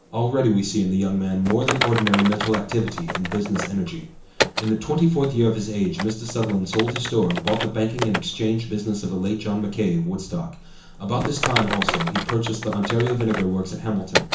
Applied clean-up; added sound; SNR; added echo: none; Typing; 7 dB; reverberation time 0.7 s.